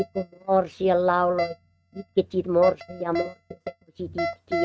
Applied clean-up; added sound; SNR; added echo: neural mask model RNNoise.